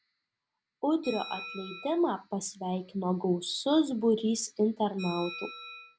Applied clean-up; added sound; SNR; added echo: none; Bell; 17 dB; none.